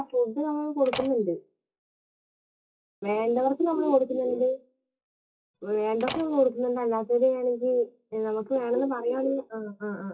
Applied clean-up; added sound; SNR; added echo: classical method WPE with log-MMSE.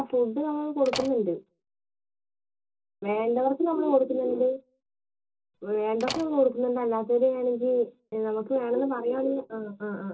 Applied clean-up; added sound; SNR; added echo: none; Slam; 11 dB; reverberation time 0.2 s.